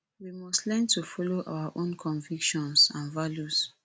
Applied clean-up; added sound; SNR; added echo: none; none; none; none.